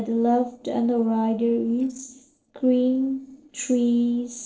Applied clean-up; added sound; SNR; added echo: neural separator model SepFormer DNS4.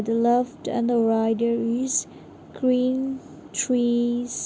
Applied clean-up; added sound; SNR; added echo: none; none; none; none.